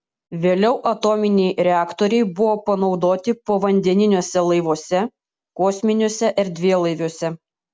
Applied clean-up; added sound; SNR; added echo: none; none; none; none.